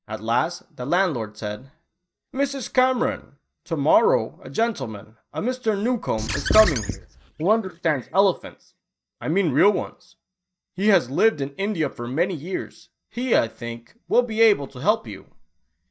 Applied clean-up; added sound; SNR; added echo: neural mask model DeepFilterNet 3.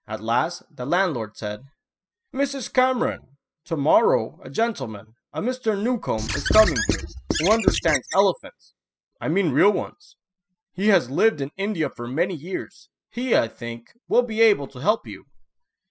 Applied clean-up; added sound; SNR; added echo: classical method spectral subtraction.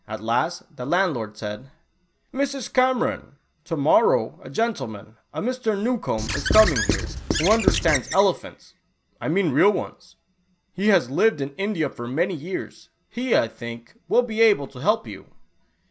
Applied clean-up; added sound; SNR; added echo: none; Squeak / Writing; 2 dB; none.